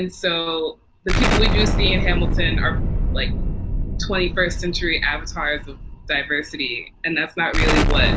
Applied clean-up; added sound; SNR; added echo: none; Explosion; -3 dB; none.